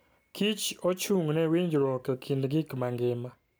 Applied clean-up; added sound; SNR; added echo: none; none; none; none.